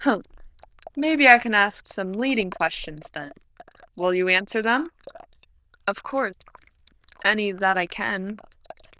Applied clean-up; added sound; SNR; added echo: neural diffusion model UNIVERSE++.